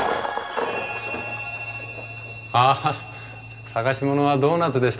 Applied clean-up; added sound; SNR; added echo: none; Thunder; 9 dB; reverberation time 1.8 s.